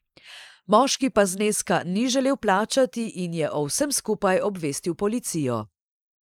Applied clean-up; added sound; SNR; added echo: neural mask model Resemble Enhance denoiser.